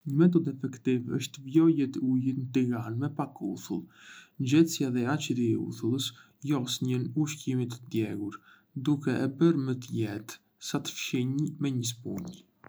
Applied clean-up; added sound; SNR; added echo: none; none; none; none.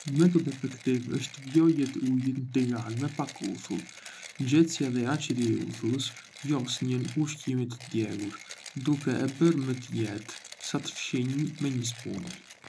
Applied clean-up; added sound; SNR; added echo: none; Mechanisms; 18 dB; none.